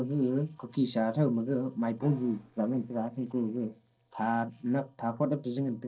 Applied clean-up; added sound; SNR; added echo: neural separator model SepFormer DNS4.